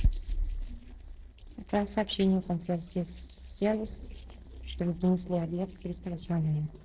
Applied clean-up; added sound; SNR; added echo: neural separator model SepFormer DNS4.